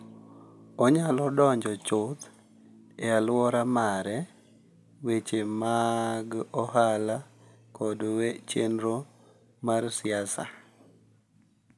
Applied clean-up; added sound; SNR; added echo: none; none; none; none.